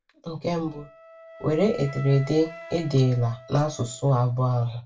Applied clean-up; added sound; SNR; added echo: none; Wind instrument, woodwind instrument; 20 dB; reverberation time 0.2 s.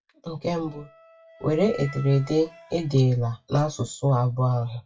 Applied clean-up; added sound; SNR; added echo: classical method WPE with log-MMSE.